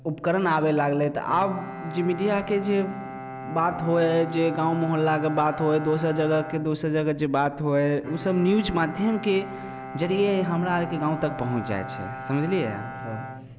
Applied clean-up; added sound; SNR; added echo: none; Bowed string instrument; 12 dB; none.